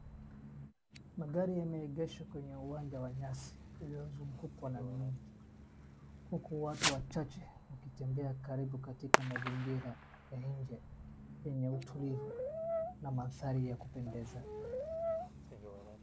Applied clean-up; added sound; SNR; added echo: none; Brass instrument + Fireworks; 2 dB; none.